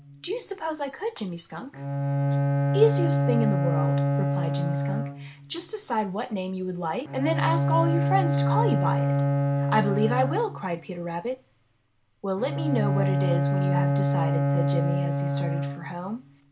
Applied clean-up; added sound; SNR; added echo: none; Bowed string instrument; -3 dB; none.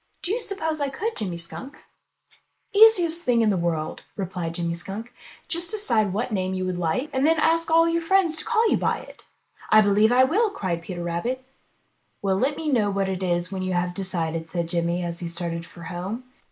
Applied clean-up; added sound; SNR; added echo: neural mask model Resemble Enhance denoiser.